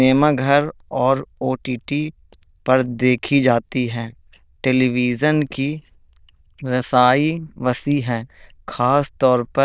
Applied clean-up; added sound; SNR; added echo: neural diffusion model UNIVERSE++.